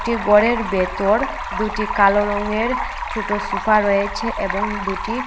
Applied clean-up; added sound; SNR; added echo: none; Stream; 5 dB; none.